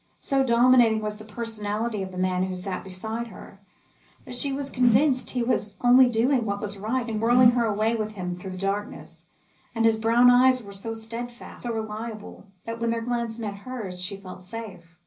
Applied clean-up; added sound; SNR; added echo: none; Whoosh, swoosh, swish; 6 dB; reverberation time 0.5 s.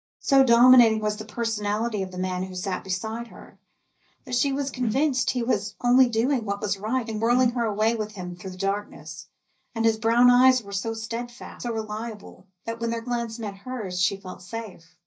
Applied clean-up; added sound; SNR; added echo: neural mask model DeepFilterNet 3.